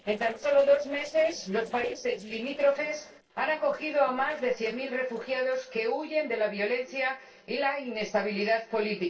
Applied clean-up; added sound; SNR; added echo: neural separator model SepFormer DNS4.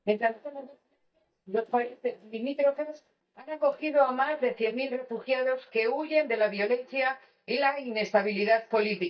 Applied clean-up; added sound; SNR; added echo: neural mask model DeepFilterNet 3.